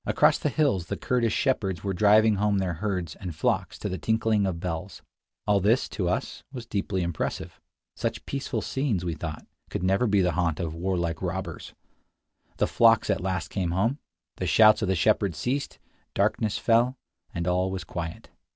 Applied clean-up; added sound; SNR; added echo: none; none; none; none.